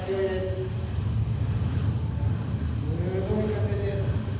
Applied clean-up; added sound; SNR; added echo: none; Train; 13 dB; reverberation time 1.1 s.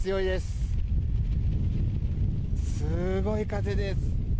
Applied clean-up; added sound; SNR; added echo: none; none; none; none.